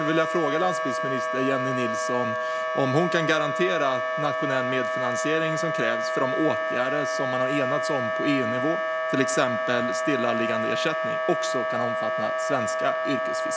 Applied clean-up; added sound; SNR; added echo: none; Wind instrument, woodwind instrument; -1 dB; none.